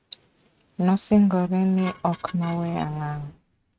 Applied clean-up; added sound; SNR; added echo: neural mask model RNNoise.